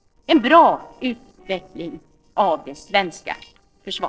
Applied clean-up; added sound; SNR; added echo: neural separator model SepFormer DNS4.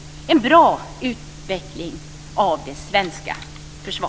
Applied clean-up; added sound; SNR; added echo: none; none; none; none.